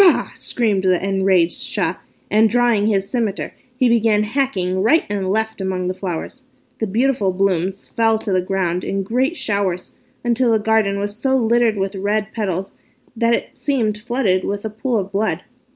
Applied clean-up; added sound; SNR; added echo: none; none; none; none.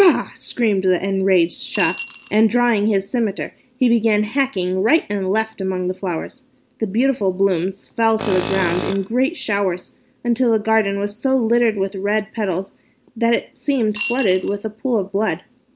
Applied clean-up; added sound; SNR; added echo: none; Tools + Coin (dropping) / Glass; 9 dB; none.